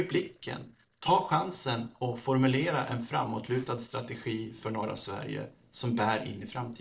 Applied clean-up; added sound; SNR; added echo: neural separator model SepFormer DNS4.